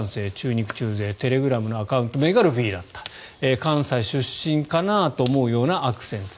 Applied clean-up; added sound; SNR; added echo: none; none; none; none.